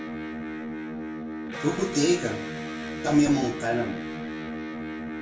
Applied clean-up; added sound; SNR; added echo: none; Electric guitar; 5 dB; reverberation time 0.4 s.